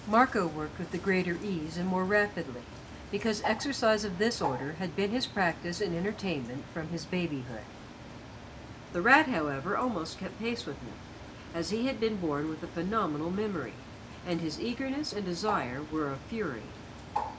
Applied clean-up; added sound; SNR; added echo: none; Bird; 11 dB; none.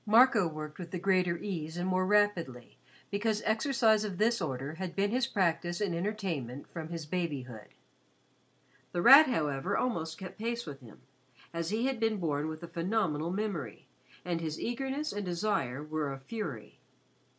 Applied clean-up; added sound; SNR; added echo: none; none; none; none.